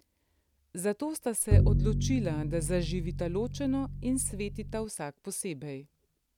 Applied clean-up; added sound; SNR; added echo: none; Bowed string instrument; -4 dB; none.